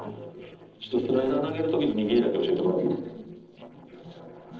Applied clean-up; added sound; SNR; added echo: neural separator model SepFormer DNS4.